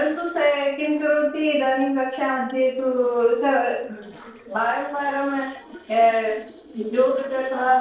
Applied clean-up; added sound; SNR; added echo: neural separator model SepFormer DNS4.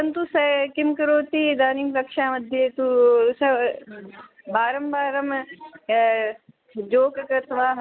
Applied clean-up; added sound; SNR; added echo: none; none; none; none.